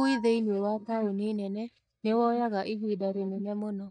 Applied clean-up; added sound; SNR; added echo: neural mask model DeepFilterNet 3.